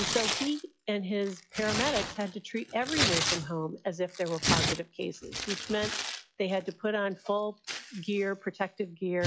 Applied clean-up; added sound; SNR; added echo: classical method log-MMSE.